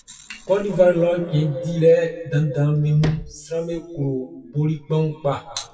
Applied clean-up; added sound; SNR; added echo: classical method WPE with log-MMSE.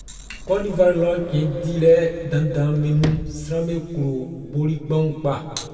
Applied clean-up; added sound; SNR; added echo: none; Sliding door; 14 dB; reverberation time 2.2 s.